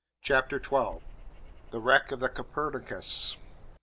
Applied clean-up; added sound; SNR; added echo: none; Bird vocalization, bird call, bird song; 14 dB; none.